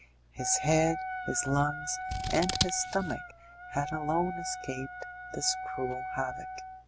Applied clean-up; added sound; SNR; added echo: none; Wind instrument, woodwind instrument + Scissors; 5 dB; none.